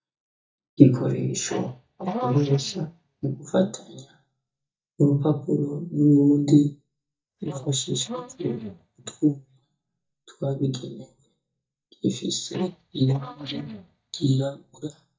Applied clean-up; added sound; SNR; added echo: neural mask model DeepFilterNet 3.